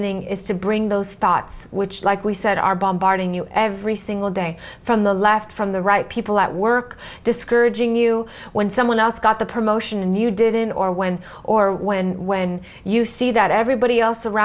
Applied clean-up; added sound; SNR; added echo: none; none; none; none.